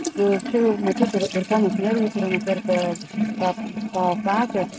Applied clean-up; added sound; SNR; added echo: neural mask model RNNoise.